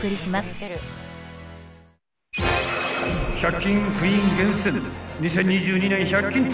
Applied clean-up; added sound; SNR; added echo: none; none; none; none.